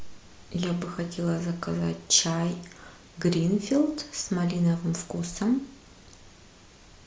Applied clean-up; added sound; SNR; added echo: none; none; none; none.